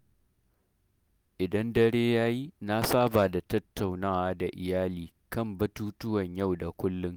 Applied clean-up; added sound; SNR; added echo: none; none; none; none.